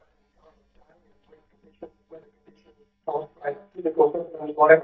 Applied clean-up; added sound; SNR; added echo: neural mask model DeepFilterNet 3.